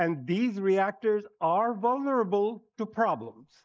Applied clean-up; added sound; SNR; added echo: neural mask model Resemble Enhance denoiser.